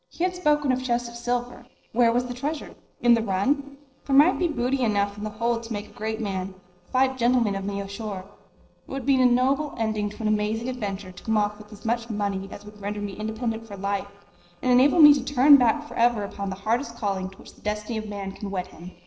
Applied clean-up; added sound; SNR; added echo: neural separator model SepFormer DNS4.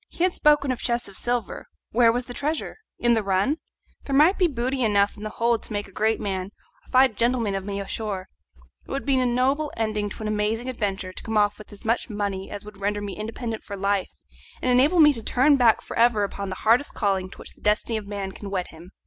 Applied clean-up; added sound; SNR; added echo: none; none; none; none.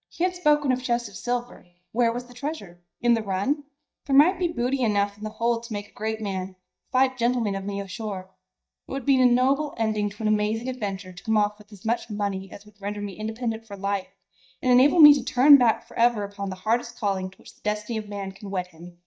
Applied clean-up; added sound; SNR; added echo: neural mask model DeepFilterNet 3.